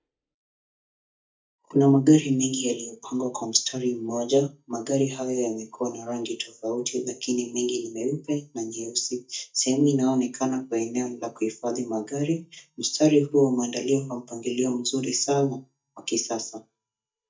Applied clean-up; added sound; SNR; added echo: neural mask model DeepFilterNet 3.